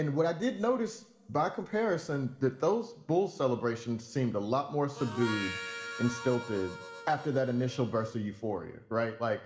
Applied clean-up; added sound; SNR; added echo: none; Harmonica; 10 dB; reverberation time 2.0 s.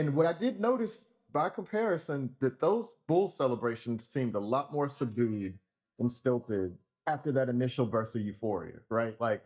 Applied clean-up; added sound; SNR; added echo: neural mask model DeepFilterNet 3.